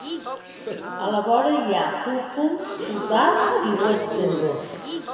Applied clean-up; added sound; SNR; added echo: none; Crowd / Gasp; 5 dB; reverberation time 2.2 s.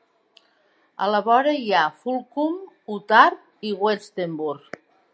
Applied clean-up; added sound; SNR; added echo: none; none; none; none.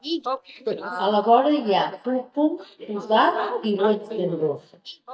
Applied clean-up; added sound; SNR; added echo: neural mask model DeepFilterNet 3.